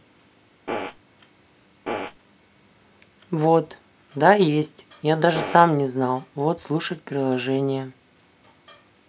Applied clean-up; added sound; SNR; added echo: none; Fart; 5 dB; none.